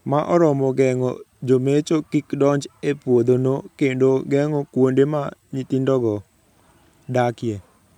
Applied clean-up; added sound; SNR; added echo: none; none; none; none.